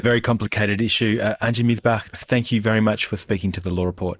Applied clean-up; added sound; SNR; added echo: neural mask model Resemble Enhance denoiser.